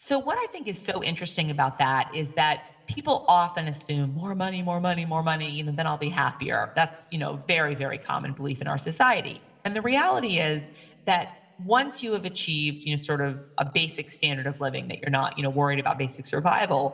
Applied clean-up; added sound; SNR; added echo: none; none; none; reverberation time 1.0 s.